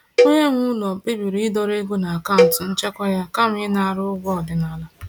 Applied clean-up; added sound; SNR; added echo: none; Cowbell; 1 dB; none.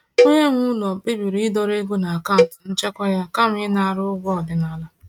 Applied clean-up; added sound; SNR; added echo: neural mask model RNNoise.